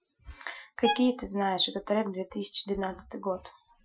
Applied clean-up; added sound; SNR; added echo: classical method Wiener filter.